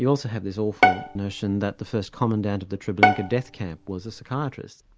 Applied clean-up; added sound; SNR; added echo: none; Bowed string instrument; -1 dB; none.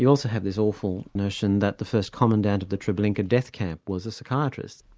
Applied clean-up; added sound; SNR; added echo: none; none; none; none.